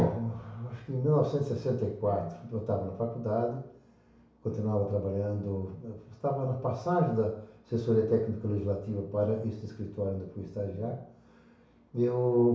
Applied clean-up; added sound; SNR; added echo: none; none; none; reverberation time 0.6 s.